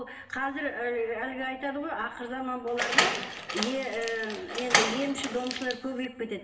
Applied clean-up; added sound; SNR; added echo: none; Door; -2 dB; reverberation time 2.2 s.